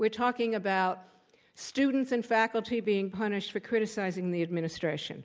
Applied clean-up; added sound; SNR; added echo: none; none; none; none.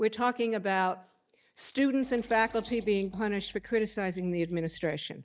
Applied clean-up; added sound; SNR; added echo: neural mask model DeepFilterNet 3.